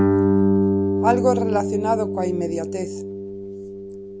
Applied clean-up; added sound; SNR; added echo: none; Guitar; -4 dB; none.